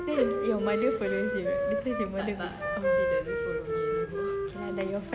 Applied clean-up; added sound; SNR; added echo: none; Wind instrument, woodwind instrument; -2 dB; none.